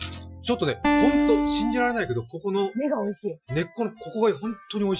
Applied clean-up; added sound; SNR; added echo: classical method Wiener filter.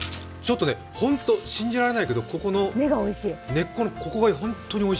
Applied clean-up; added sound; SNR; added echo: none; none; none; none.